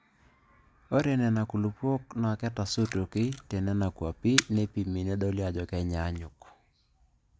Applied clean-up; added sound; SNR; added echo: none; Camera; 6 dB; none.